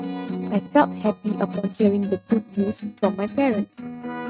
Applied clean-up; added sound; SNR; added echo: neural mask model RNNoise.